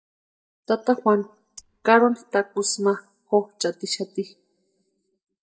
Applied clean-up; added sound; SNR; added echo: neural mask model DeepFilterNet 3.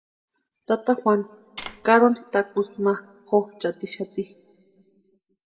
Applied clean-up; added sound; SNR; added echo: none; Tap; 11 dB; reverberation time 1.3 s.